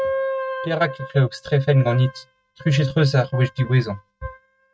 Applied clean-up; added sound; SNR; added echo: neural mask model RNNoise.